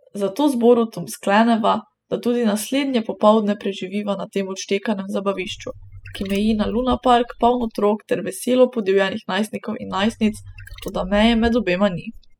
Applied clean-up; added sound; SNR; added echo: classical method spectral subtraction.